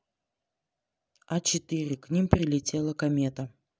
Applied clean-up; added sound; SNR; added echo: none; none; none; none.